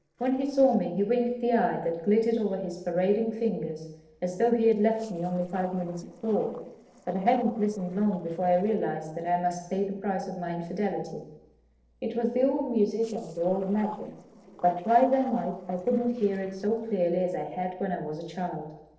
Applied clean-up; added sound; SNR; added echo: neural separator model SepFormer DNS4.